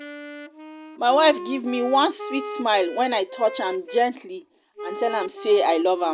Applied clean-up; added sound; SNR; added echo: none; Wind instrument, woodwind instrument; 14 dB; none.